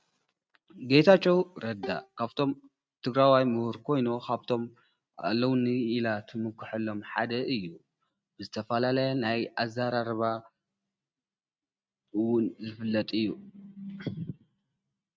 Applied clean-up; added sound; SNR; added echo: neural mask model RNNoise.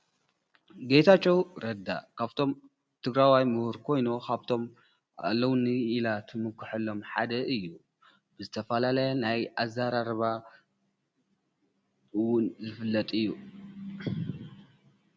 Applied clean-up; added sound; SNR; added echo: none; none; none; none.